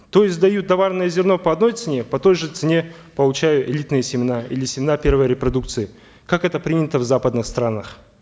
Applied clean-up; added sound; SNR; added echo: none; none; none; none.